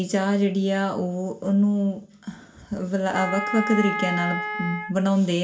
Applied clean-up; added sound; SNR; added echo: none; Wind instrument, woodwind instrument; 5 dB; reverberation time 0.2 s.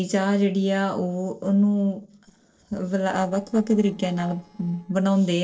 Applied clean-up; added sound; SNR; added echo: neural separator model SepFormer DNS4.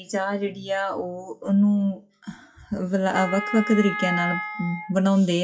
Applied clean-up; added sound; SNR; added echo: classical method WPE with log-MMSE.